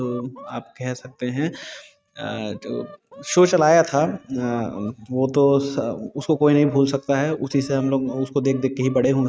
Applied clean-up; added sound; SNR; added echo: neural mask model RNNoise.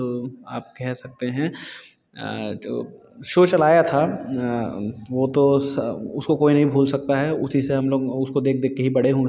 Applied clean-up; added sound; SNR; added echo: none; none; none; none.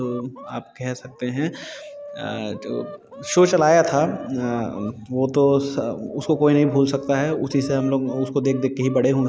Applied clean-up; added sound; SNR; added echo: none; Chicken, rooster; 18 dB; none.